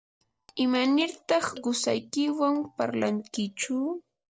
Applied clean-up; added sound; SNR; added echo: neural separator model SepFormer DNS4.